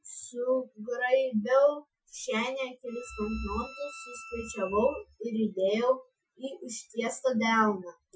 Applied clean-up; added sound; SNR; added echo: classical method Wiener filter.